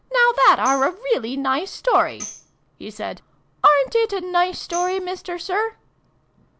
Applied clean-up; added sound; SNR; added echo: none; Tambourine; 19 dB; none.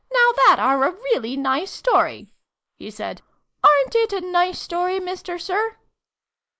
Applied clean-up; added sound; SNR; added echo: neural mask model Resemble Enhance denoiser.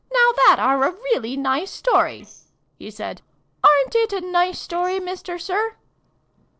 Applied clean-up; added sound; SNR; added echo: neural separator model SepFormer DNS4.